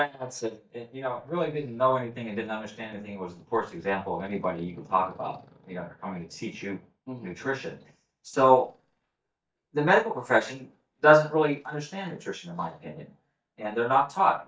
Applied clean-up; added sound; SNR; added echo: neural mask model DeepFilterNet 3.